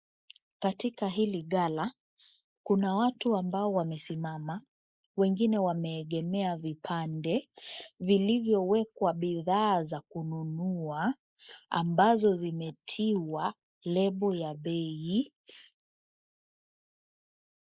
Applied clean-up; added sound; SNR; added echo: neural mask model Resemble Enhance denoiser.